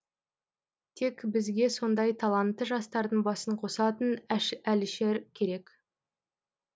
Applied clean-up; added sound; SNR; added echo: none; none; none; none.